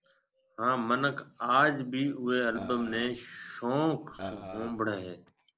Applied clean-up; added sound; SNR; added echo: neural separator model SepFormer DNS4.